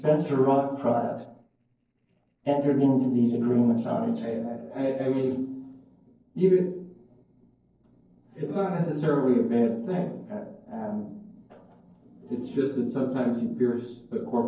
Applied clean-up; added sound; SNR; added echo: neural separator model SepFormer DNS4.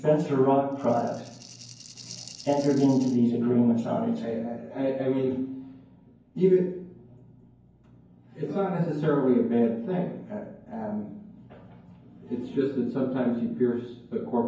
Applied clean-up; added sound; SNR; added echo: none; Rattle (instrument); 19 dB; reverberation time 0.9 s.